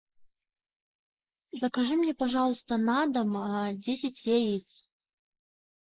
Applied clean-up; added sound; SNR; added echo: neural mask model Resemble Enhance denoiser.